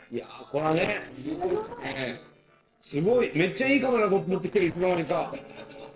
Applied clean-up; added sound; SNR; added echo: neural separator model SepFormer DNS4.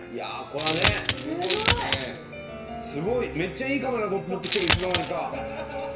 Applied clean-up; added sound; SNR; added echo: none; Coin (dropping); -2 dB; reverberation time 0.7 s.